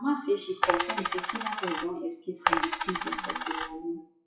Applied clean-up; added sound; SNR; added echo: classical method WPE with log-MMSE.